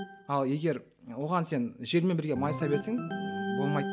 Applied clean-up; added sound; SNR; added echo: none; Organ; 7 dB; none.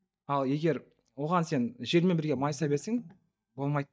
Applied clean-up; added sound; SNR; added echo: neural mask model DeepFilterNet 3.